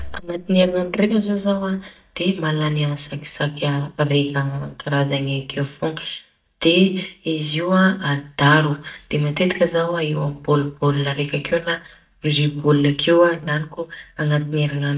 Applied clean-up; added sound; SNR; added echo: neural mask model DeepFilterNet 3.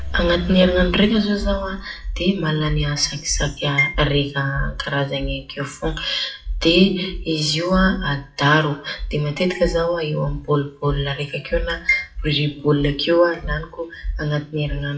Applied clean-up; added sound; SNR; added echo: classical method WPE with log-MMSE.